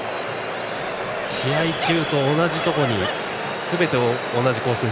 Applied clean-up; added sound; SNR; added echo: none; Dog; 9 dB; none.